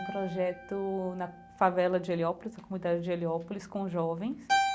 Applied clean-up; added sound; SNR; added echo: none; Keyboard (musical); 6 dB; none.